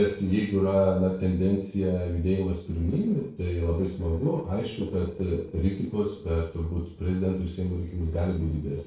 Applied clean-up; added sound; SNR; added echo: neural separator model SepFormer DNS4.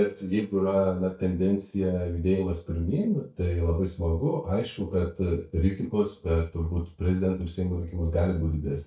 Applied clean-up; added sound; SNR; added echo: neural mask model DeepFilterNet 3.